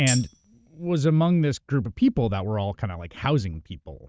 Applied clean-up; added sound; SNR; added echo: neural mask model RNNoise.